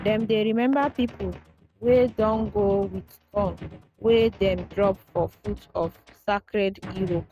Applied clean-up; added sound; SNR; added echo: neural mask model RNNoise.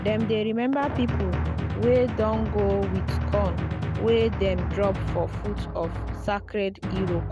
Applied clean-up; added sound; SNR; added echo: none; Drum; 2 dB; none.